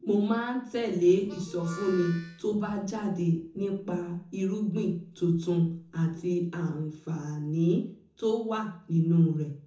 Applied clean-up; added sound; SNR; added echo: none; Harmonica; 18 dB; reverberation time 0.6 s.